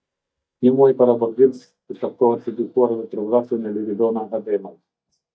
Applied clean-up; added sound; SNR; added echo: neural mask model DeepFilterNet 3.